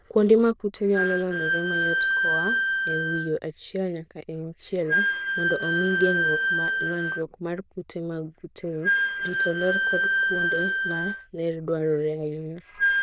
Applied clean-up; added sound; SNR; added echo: neural diffusion model UNIVERSE++.